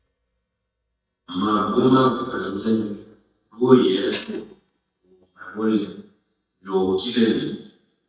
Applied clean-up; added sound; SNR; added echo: neural mask model DeepFilterNet 3.